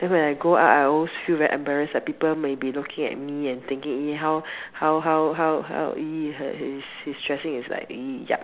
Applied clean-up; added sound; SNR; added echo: none; none; none; none.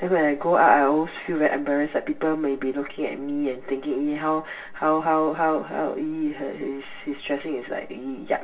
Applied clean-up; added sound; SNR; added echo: none; none; none; reverberation time 0.2 s.